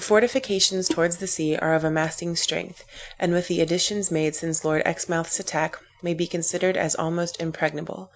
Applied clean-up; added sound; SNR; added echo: none; none; none; none.